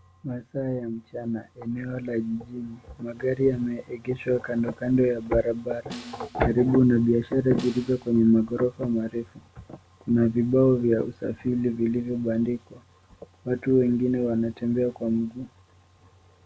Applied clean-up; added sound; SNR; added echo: none; Snare drum; 18 dB; none.